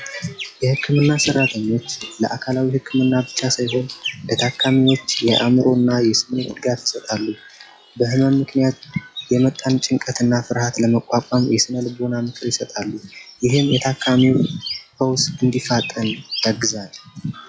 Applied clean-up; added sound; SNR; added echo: classical method log-MMSE.